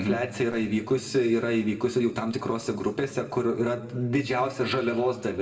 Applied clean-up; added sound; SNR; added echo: neural separator model SepFormer DNS4.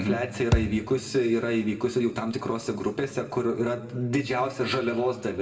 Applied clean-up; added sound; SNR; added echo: none; Thump, thud; 2 dB; reverberation time 1.2 s.